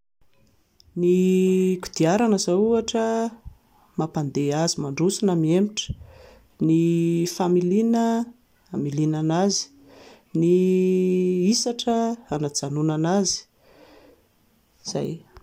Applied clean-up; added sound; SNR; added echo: none; none; none; none.